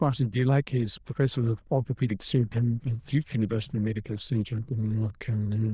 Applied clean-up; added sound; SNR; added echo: neural diffusion model UNIVERSE++.